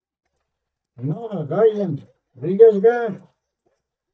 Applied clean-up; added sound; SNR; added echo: neural mask model DeepFilterNet 3.